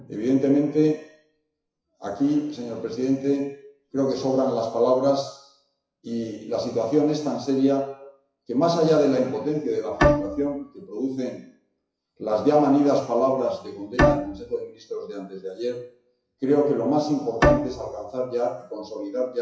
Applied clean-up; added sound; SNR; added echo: classical method WPE with log-MMSE.